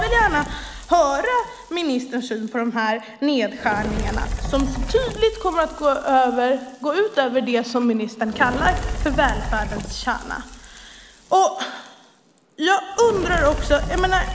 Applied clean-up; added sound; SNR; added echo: none; Fire; 8 dB; none.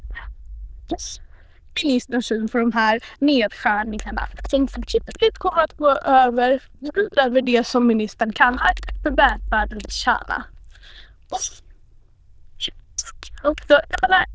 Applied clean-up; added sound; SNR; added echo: neural diffusion model UNIVERSE++.